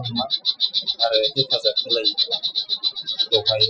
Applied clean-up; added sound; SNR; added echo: classical method Wiener filter.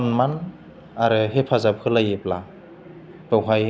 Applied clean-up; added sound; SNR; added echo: none; none; none; none.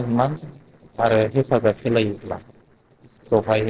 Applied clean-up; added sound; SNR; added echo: neural separator model SepFormer DNS4.